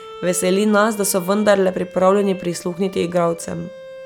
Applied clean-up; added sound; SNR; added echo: none; Bowed string instrument; 18 dB; none.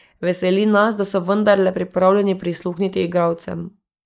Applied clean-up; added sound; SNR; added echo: neural mask model Resemble Enhance denoiser.